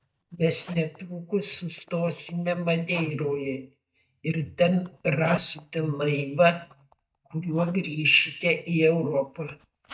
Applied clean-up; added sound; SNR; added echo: neural mask model DeepFilterNet 3.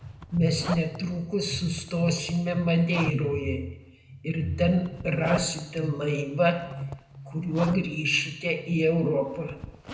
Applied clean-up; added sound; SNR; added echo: none; Zipper (clothing); 16 dB; reverberation time 0.8 s.